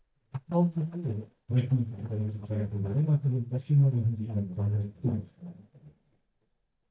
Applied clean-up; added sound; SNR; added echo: neural mask model DeepFilterNet 3.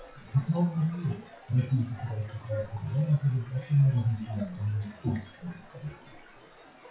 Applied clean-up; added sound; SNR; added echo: classical method WPE with log-MMSE.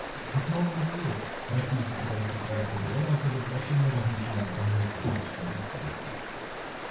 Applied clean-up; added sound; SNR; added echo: none; Stream; 7 dB; reverberation time 0.6 s.